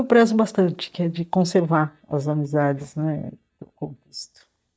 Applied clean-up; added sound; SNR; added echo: neural mask model DeepFilterNet 3.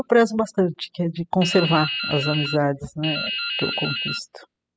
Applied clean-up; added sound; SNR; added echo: classical method spectral subtraction.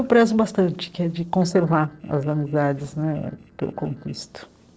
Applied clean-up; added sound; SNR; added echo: neural separator model SepFormer DNS4.